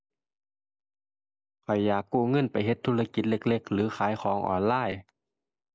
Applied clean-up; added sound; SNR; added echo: none; none; none; none.